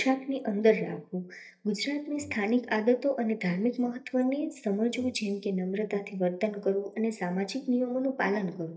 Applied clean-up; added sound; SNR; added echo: neural mask model DeepFilterNet 3.